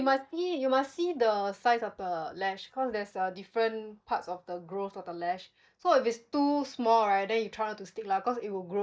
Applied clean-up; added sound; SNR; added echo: neural mask model DeepFilterNet 3.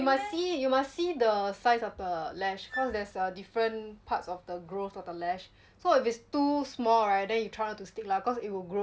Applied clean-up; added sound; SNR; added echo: none; Wind instrument, woodwind instrument; 15 dB; none.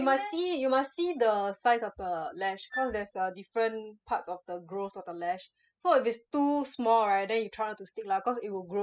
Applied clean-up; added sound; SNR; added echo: classical method spectral subtraction.